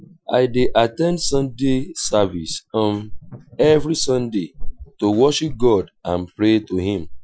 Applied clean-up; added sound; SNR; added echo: classical method Wiener filter.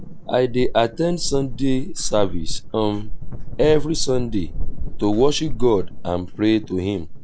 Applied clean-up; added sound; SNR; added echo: none; Thunder / Wind / Bird vocalization, bird call, bird song; 1 dB; none.